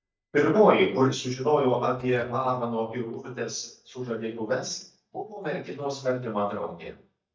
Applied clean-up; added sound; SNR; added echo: neural mask model DeepFilterNet 3.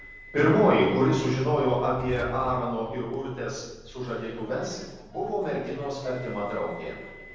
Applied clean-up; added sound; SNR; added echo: none; Subway, metro, underground; 17 dB; reverberation time 1.1 s.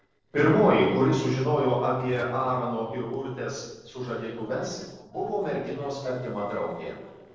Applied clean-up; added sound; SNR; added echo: neural separator model SepFormer DNS4.